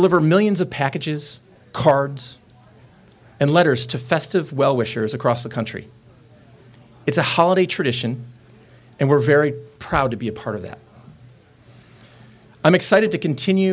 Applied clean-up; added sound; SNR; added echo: none; none; none; none.